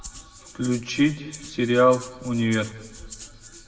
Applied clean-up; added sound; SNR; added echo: none; Rattle (instrument); 19 dB; reverberation time 0.9 s.